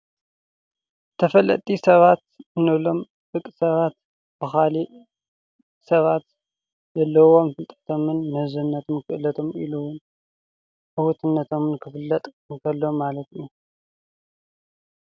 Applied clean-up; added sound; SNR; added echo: none; none; none; none.